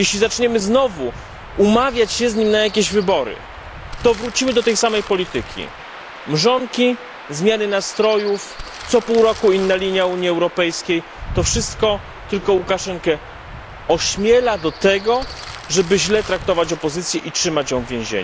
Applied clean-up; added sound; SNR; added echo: none; Stream / Chirp, tweet / Wind + Crumpling, crinkling; 14 dB; none.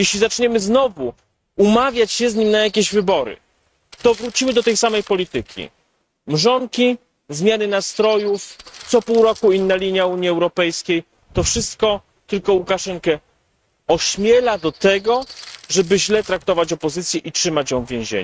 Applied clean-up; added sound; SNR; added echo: neural mask model RNNoise.